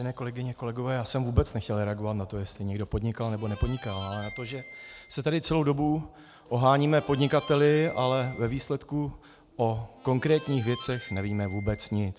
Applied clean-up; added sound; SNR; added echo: none; Harmonica; 17 dB; none.